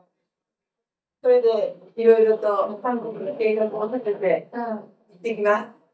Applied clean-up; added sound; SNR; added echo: neural mask model DeepFilterNet 3.